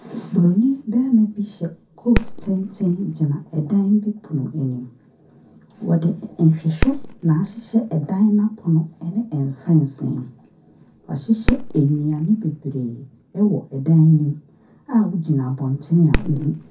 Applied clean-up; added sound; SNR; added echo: none; Fireworks; 10 dB; reverberation time 0.3 s.